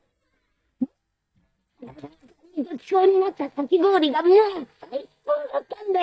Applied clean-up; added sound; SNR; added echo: neural mask model DeepFilterNet 3.